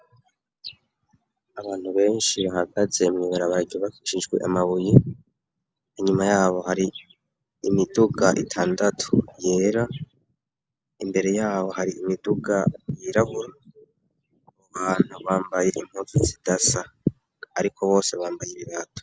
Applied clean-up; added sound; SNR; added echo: none; none; none; none.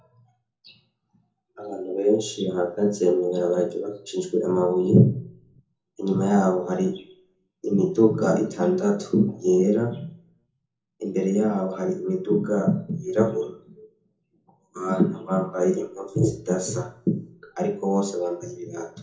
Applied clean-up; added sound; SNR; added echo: none; none; none; reverberation time 0.6 s.